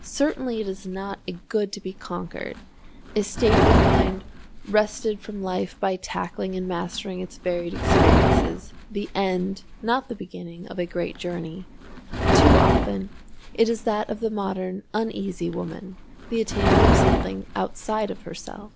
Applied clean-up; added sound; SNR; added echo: none; Livestock, farm animals, working animals; -2 dB; none.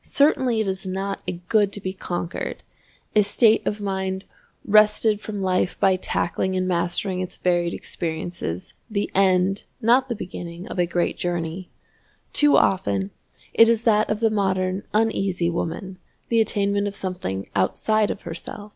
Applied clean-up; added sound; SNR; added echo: none; none; none; none.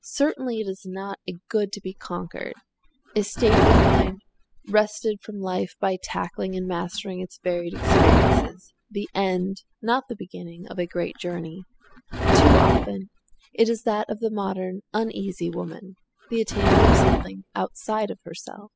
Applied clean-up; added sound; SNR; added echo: classical method spectral subtraction.